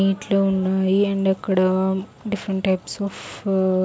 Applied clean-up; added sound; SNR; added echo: none; none; none; none.